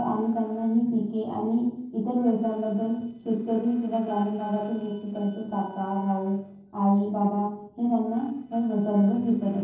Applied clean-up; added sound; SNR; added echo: neural separator model SepFormer DNS4.